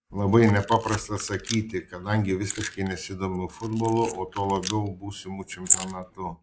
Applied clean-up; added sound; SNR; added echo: neural mask model Resemble Enhance denoiser.